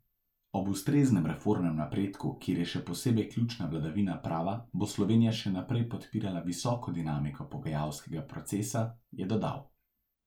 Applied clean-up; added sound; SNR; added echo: none; none; none; none.